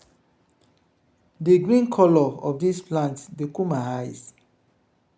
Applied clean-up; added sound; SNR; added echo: none; none; none; none.